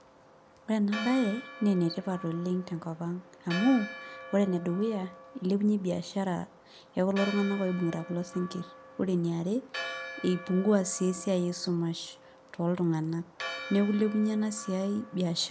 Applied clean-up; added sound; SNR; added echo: none; Church bell; 14 dB; none.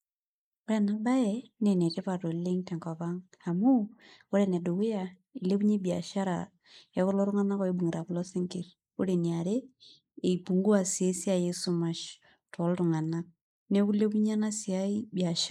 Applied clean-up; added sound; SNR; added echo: neural mask model Resemble Enhance denoiser.